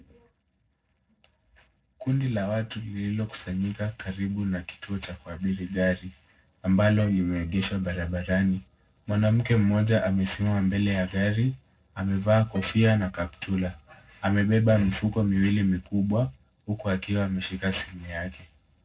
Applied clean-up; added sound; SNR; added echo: neural separator model SepFormer DNS4.